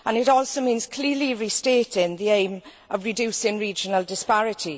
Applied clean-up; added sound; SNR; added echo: none; none; none; none.